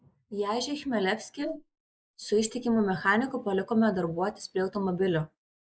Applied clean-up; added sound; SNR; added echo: neural mask model Resemble Enhance denoiser.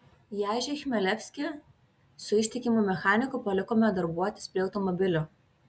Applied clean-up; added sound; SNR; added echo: none; none; none; none.